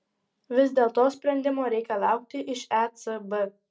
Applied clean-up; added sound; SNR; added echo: none; none; none; none.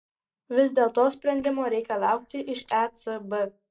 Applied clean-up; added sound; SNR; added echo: neural mask model Resemble Enhance denoiser.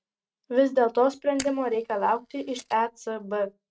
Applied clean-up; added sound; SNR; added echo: neural mask model RNNoise.